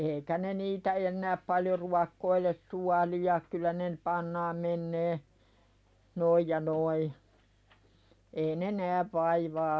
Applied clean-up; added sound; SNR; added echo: none; none; none; none.